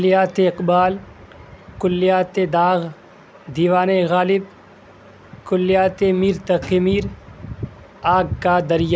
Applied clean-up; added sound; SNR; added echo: none; none; none; none.